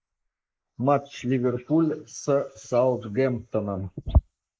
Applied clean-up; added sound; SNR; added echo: neural mask model Resemble Enhance denoiser.